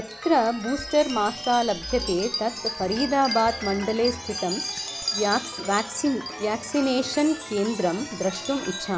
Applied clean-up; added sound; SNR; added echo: none; Chime + Bell; 8 dB; none.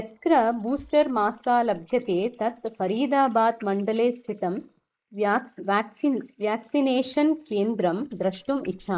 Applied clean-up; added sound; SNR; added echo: neural mask model Resemble Enhance denoiser.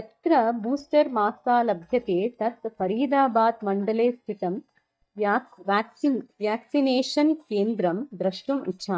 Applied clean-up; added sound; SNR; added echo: neural mask model DeepFilterNet 3.